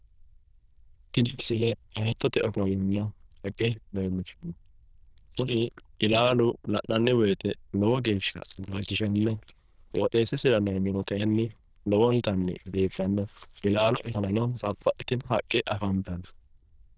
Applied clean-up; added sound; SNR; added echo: neural diffusion model UNIVERSE++.